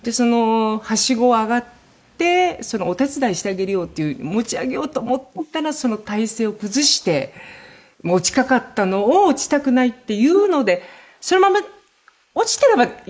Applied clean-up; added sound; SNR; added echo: neural mask model Resemble Enhance denoiser.